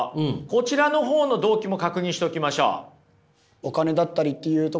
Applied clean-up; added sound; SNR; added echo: none; none; none; none.